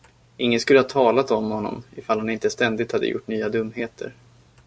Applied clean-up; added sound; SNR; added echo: none; none; none; none.